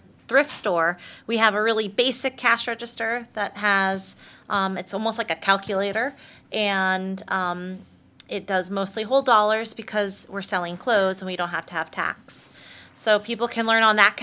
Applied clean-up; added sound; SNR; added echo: none; none; none; none.